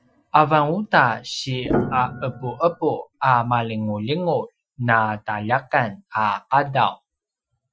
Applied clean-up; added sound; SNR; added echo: classical method Wiener filter.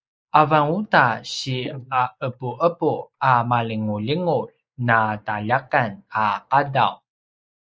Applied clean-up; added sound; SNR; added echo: neural mask model Resemble Enhance denoiser.